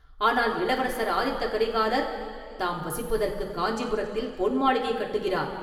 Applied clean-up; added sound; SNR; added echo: none; none; none; reverberation time 2.1 s.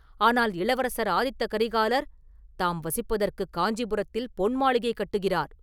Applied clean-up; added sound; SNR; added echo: none; none; none; none.